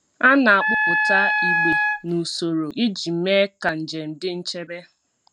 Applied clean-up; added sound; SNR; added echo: none; Wind instrument, woodwind instrument; -2 dB; none.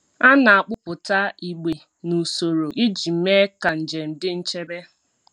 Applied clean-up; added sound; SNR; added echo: none; none; none; none.